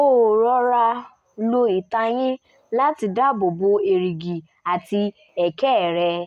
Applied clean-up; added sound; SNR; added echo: none; none; none; none.